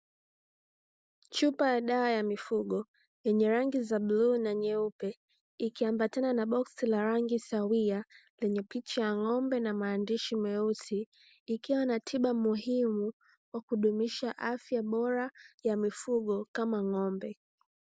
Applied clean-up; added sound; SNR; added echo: none; none; none; none.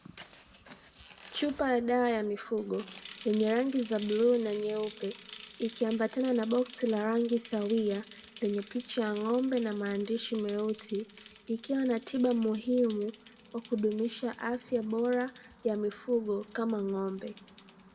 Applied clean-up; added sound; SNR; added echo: none; Bicycle; 18 dB; reverberation time 1.4 s.